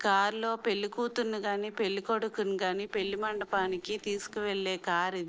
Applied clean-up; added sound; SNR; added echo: neural separator model SepFormer DNS4.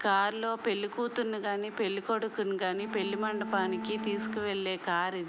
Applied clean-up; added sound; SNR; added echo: none; Bowed string instrument; 7 dB; none.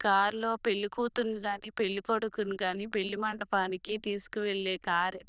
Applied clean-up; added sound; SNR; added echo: neural diffusion model UNIVERSE++.